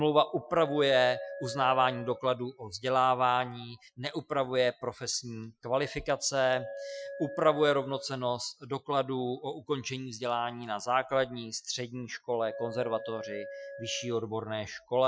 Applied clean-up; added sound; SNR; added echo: classical method Wiener filter.